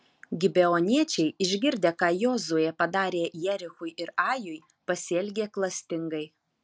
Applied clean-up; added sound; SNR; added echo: none; none; none; none.